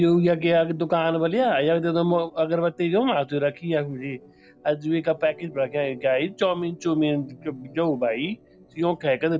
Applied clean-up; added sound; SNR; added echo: neural separator model SepFormer DNS4.